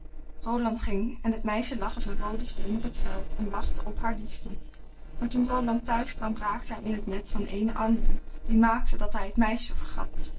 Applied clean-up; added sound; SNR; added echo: neural separator model SepFormer DNS4.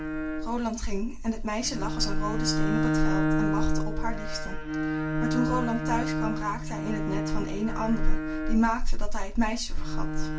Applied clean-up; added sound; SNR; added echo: none; Bowed string instrument; 4 dB; reverberation time 0.2 s.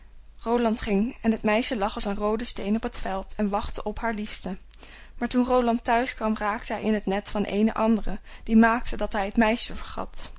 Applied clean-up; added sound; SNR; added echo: none; none; none; none.